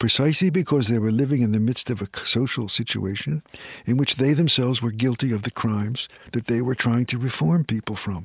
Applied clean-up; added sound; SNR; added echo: none; none; none; none.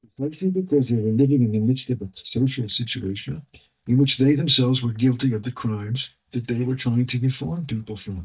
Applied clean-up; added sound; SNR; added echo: neural mask model DeepFilterNet 3.